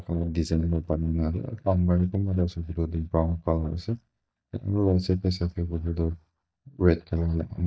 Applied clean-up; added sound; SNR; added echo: neural mask model DeepFilterNet 3.